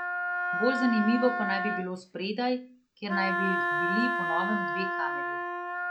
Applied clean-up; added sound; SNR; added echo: none; Wind instrument, woodwind instrument; 0 dB; none.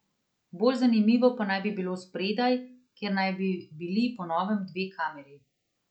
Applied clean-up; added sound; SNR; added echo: none; none; none; none.